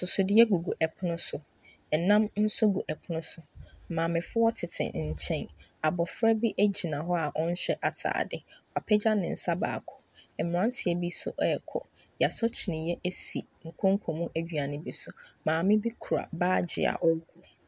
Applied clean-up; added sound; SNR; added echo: none; none; none; none.